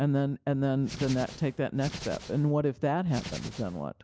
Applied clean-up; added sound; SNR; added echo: none; Hands; 13 dB; none.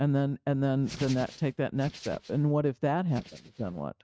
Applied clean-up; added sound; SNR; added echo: neural mask model RNNoise.